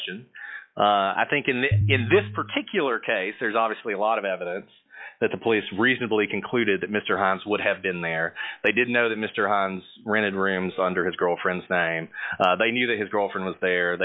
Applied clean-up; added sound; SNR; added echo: classical method log-MMSE.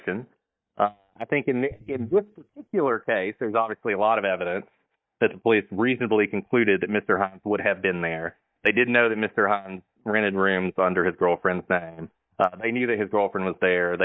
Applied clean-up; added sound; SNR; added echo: neural mask model DeepFilterNet 3.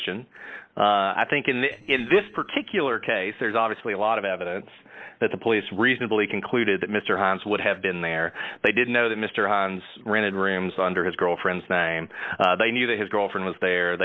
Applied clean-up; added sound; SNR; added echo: neural separator model SepFormer DNS4.